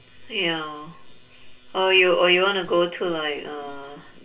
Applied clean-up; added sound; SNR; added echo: none; none; none; reverberation time 0.3 s.